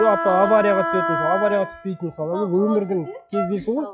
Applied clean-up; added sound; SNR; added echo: classical method log-MMSE.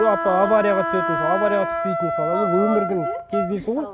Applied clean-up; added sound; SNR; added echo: none; Wind instrument, woodwind instrument; 3 dB; none.